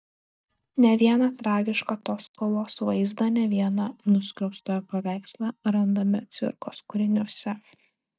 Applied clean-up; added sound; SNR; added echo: neural mask model DeepFilterNet 3.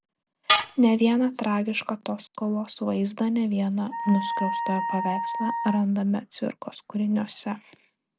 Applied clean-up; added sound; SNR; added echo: none; Wind instrument, woodwind instrument + Tools; 5 dB; none.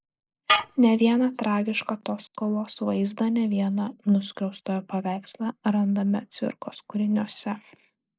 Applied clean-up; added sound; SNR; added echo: neural mask model Resemble Enhance denoiser.